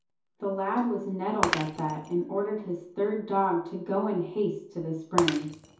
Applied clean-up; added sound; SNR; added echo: none; Shatter; 8 dB; reverberation time 0.6 s.